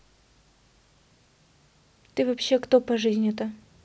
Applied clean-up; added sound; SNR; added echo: none; none; none; none.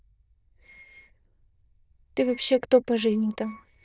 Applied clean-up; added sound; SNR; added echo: neural diffusion model UNIVERSE++.